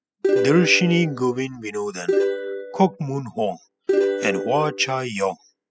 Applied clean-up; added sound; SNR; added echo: classical method spectral subtraction.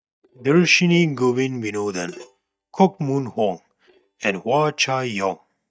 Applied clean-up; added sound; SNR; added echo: neural mask model DeepFilterNet 3.